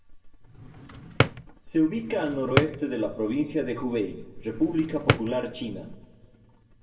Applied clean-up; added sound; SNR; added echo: none; Drawer open or close; 1 dB; reverberation time 1.2 s.